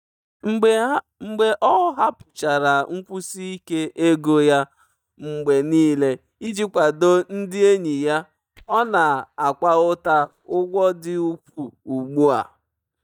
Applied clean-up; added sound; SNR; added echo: neural mask model DeepFilterNet 3.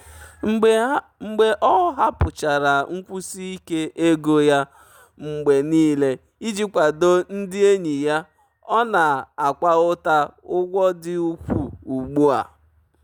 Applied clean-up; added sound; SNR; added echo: none; none; none; none.